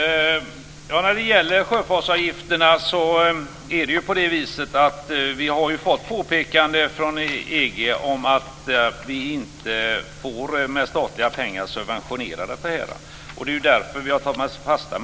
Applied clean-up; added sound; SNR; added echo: none; none; none; none.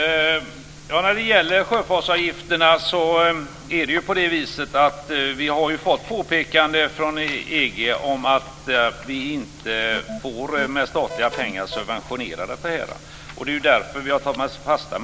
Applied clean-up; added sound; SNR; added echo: none; Alarm; 14 dB; none.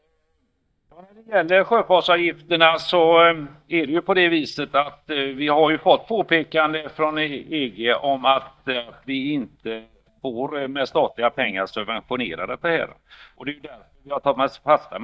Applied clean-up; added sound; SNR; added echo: neural mask model DeepFilterNet 3.